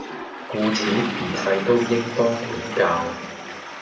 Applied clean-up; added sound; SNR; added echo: none; Toilet flush; 8 dB; reverberation time 1.8 s.